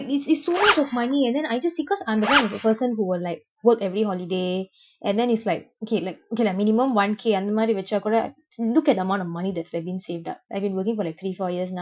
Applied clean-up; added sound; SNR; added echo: classical method Wiener filter.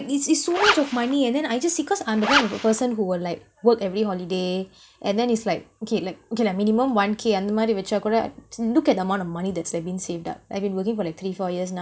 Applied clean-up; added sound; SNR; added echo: none; Zipper (clothing); 1 dB; none.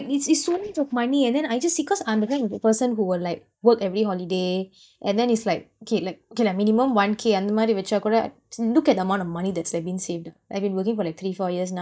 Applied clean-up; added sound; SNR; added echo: neural mask model DeepFilterNet 3.